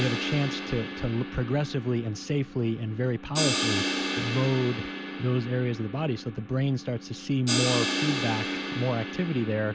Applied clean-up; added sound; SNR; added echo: none; Crash cymbal; 4 dB; none.